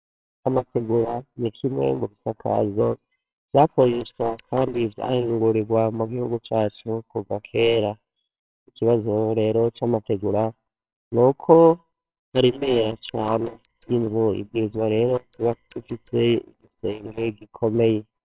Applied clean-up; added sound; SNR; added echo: neural separator model SepFormer WHAMR!.